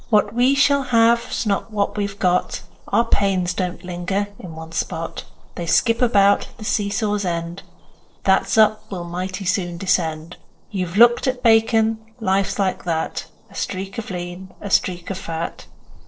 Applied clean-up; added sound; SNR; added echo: neural separator model SepFormer DNS4.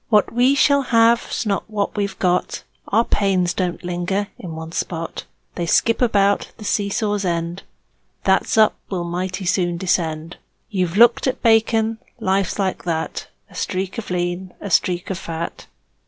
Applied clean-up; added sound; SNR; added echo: none; none; none; none.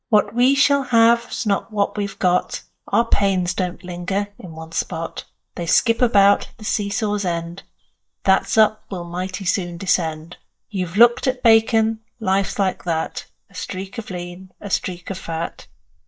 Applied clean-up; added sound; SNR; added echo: neural mask model DeepFilterNet 3.